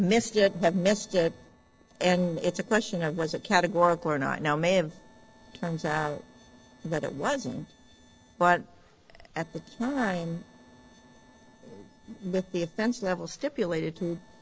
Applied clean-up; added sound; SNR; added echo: neural separator model SepFormer DNS4.